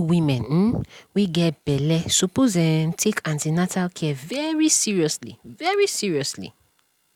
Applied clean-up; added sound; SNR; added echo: none; none; none; none.